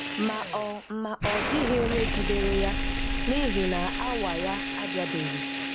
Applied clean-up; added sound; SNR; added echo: none; Drill + Explosion; -1 dB; none.